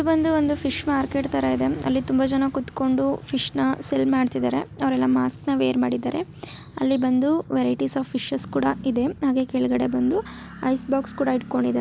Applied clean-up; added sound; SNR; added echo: none; none; none; none.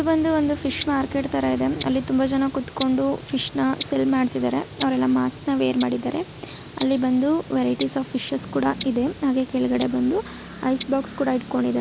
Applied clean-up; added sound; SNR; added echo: none; Tick-tock; 17 dB; none.